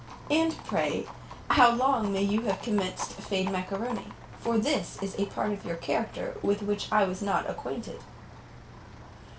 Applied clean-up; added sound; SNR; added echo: none; Livestock, farm animals, working animals; 14 dB; reverberation time 0.3 s.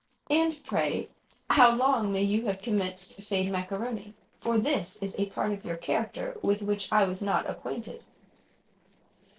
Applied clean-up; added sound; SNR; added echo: neural separator model SepFormer DNS4.